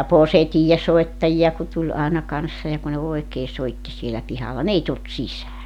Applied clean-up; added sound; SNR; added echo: none; none; none; none.